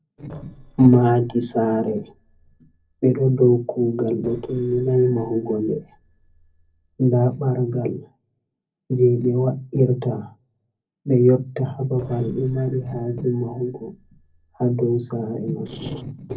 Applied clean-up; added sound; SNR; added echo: neural separator model SepFormer DNS4.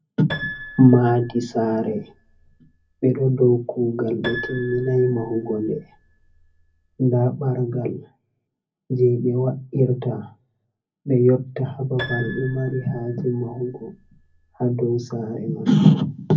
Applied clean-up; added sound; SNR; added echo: none; Piano; 15 dB; reverberation time 0.3 s.